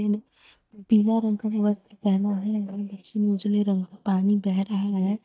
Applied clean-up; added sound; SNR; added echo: neural mask model DeepFilterNet 3.